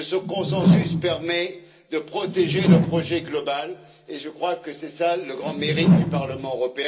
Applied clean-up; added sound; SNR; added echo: none; Whoosh, swoosh, swish; -5 dB; reverberation time 0.2 s.